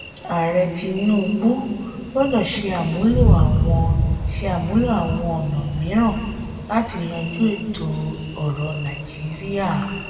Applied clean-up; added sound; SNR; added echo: none; Thunder; 2 dB; reverberation time 2.0 s.